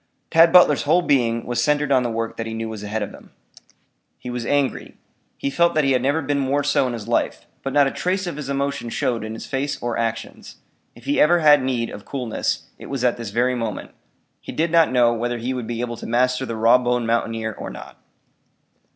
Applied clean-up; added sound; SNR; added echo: none; none; none; none.